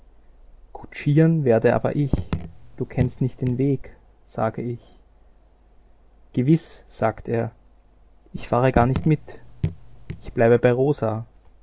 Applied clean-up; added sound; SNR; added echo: none; Raindrop / Drip; 6 dB; none.